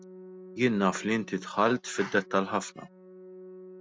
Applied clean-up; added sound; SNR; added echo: neural mask model RNNoise.